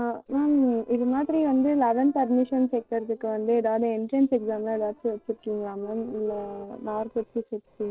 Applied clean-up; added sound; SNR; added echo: neural separator model SepFormer DNS4.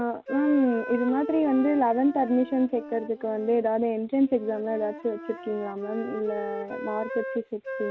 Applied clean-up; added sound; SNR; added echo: none; Wind instrument, woodwind instrument; 11 dB; none.